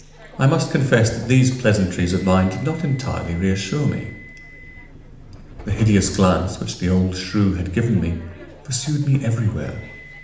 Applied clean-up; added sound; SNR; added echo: none; Subway, metro, underground; 20 dB; reverberation time 0.8 s.